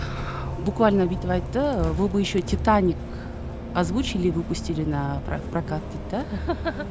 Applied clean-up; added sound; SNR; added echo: none; Bus; 5 dB; none.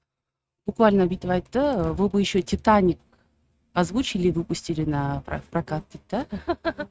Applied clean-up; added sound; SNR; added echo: neural mask model RNNoise.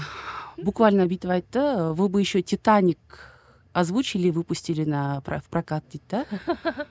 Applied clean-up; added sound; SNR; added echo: none; none; none; none.